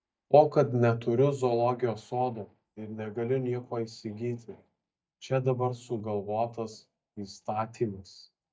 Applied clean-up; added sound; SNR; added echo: neural mask model DeepFilterNet 3.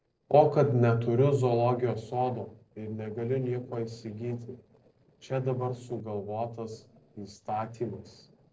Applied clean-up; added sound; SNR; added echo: neural separator model SepFormer DNS4.